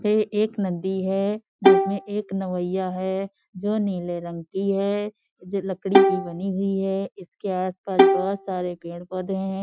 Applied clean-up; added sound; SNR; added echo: classical method Wiener filter.